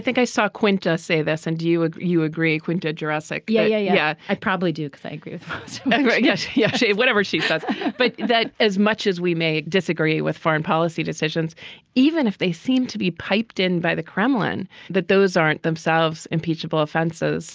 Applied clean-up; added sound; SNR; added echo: none; none; none; none.